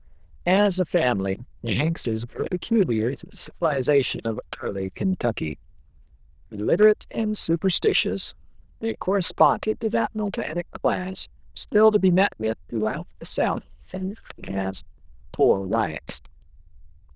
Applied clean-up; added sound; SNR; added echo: neural diffusion model UNIVERSE++.